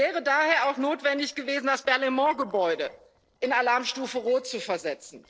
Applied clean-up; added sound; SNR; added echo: neural separator model SepFormer DNS4.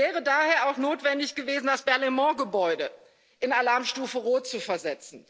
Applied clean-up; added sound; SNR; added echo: none; none; none; none.